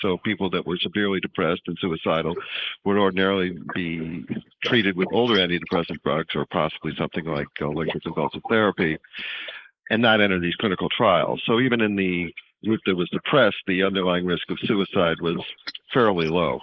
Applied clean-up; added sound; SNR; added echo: neural mask model Resemble Enhance denoiser.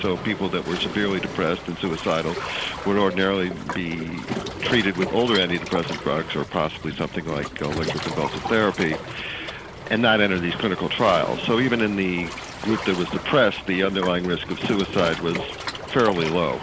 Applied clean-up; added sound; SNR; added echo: none; Waves, surf; 9 dB; none.